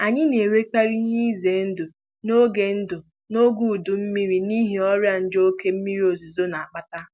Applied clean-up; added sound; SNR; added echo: none; none; none; none.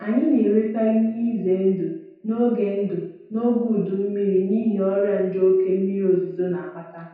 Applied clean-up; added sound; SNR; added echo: none; none; none; reverberation time 0.8 s.